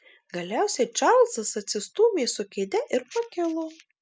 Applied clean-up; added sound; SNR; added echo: none; none; none; none.